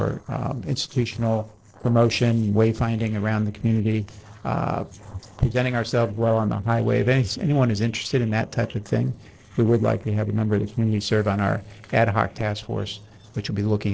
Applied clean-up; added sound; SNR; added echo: neural separator model SepFormer DNS4.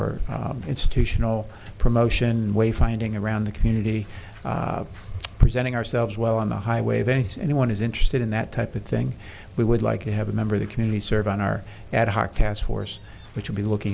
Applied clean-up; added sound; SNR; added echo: none; none; none; none.